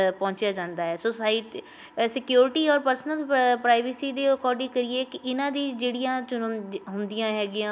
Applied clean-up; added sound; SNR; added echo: none; none; none; none.